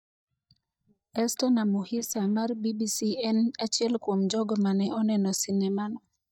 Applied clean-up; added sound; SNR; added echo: neural mask model DeepFilterNet 3.